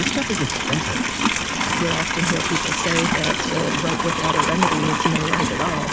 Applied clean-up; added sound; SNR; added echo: none; Livestock, farm animals, working animals; -4 dB; none.